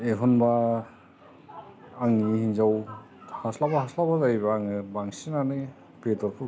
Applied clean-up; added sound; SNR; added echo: none; none; none; none.